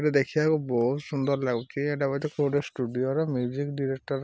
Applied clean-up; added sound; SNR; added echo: none; none; none; none.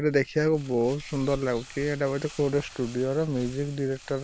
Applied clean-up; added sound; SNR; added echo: none; Crumpling, crinkling; 18 dB; none.